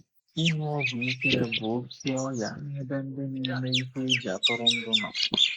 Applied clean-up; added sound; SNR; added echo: neural mask model Resemble Enhance denoiser.